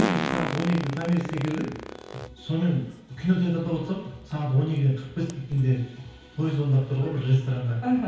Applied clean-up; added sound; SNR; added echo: none; Fart; 10 dB; reverberation time 2.2 s.